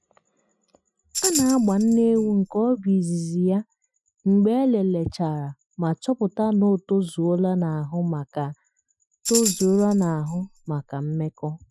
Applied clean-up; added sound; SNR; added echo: classical method Wiener filter.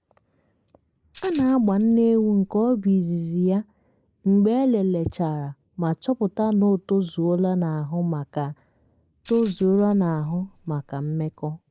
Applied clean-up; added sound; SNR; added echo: neural mask model Resemble Enhance denoiser.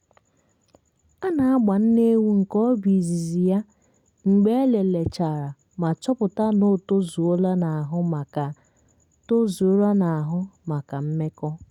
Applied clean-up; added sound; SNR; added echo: none; none; none; none.